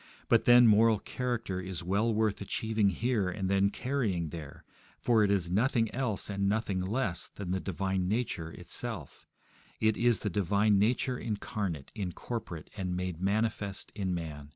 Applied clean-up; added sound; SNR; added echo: none; none; none; none.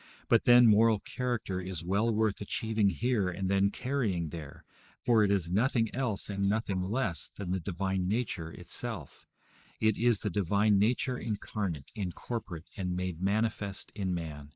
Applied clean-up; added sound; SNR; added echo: neural mask model Resemble Enhance denoiser.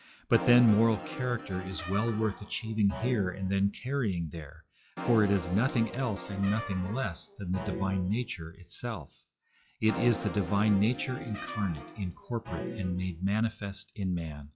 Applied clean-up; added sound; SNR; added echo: classical method log-MMSE.